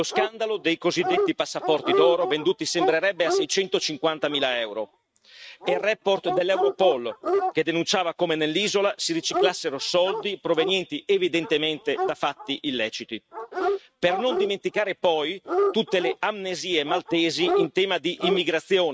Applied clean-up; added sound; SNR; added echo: neural mask model RNNoise.